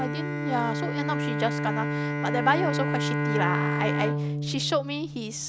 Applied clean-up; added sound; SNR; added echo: none; Bowed string instrument; -2 dB; none.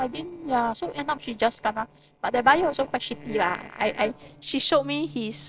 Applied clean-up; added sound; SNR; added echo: neural separator model SepFormer DNS4.